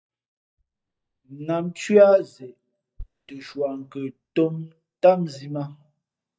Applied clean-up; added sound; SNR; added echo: neural mask model DeepFilterNet 3.